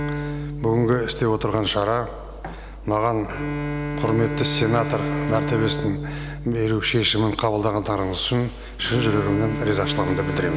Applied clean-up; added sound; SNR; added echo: none; Bowed string instrument; 6 dB; none.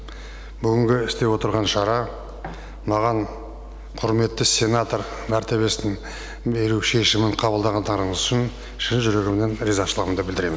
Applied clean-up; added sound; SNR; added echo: none; none; none; none.